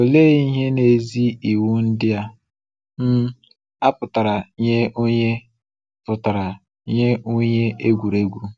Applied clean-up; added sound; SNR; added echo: none; none; none; none.